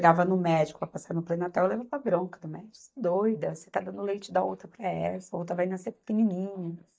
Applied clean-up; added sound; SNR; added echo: neural mask model DeepFilterNet 3.